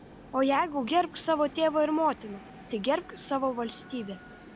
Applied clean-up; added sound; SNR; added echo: none; Train; 19 dB; none.